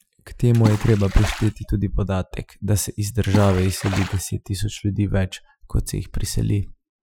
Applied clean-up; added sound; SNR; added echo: classical method Wiener filter.